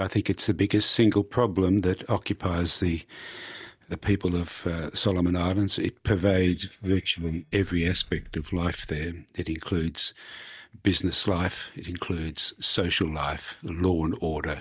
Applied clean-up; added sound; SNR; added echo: neural mask model DeepFilterNet 3.